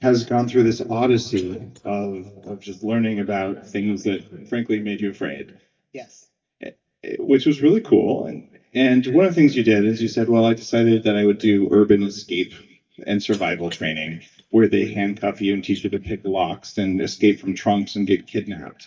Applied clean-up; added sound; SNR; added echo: neural mask model DeepFilterNet 3.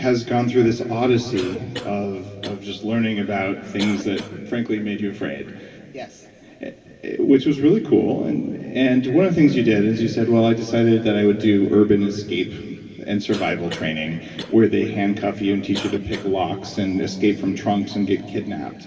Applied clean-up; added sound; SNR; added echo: none; Cough; 16 dB; reverberation time 3.0 s.